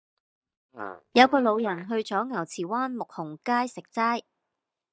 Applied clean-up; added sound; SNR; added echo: neural mask model DeepFilterNet 3.